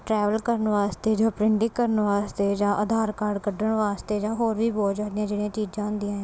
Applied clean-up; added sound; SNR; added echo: none; none; none; none.